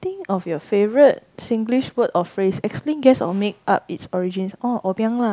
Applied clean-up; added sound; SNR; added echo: none; none; none; none.